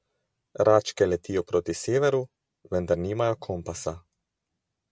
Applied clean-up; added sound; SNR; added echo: none; none; none; none.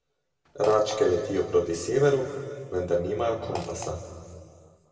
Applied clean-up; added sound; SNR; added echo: none; Fart; 15 dB; reverberation time 2.3 s.